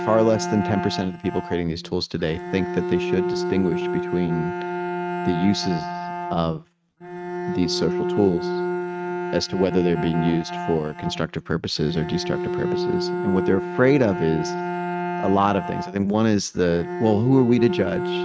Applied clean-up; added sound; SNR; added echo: neural mask model RNNoise.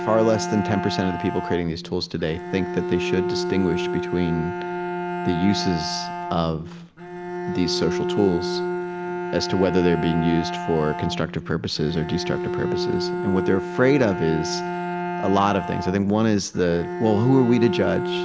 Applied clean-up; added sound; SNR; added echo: none; Bowed string instrument; 4 dB; none.